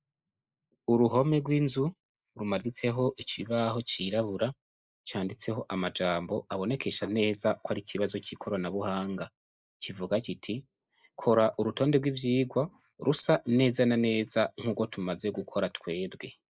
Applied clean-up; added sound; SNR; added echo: neural mask model Resemble Enhance denoiser.